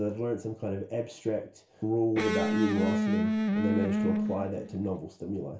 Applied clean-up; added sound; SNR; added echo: none; Electric guitar; -3 dB; reverberation time 0.3 s.